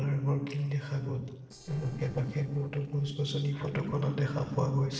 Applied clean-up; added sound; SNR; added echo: neural separator model SepFormer DNS4.